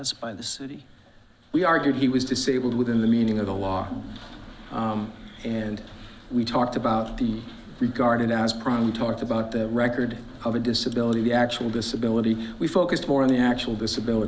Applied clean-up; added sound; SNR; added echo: none; none; none; none.